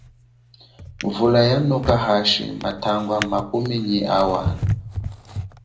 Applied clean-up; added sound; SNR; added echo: none; Drawer open or close; 8 dB; reverberation time 0.5 s.